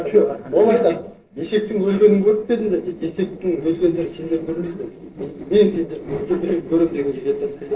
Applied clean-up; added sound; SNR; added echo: neural separator model SepFormer DNS4.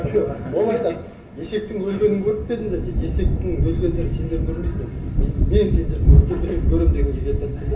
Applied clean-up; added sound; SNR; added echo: none; Thunder; -4 dB; reverberation time 0.4 s.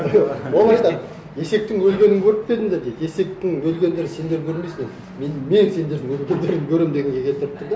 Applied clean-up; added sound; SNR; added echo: none; none; none; none.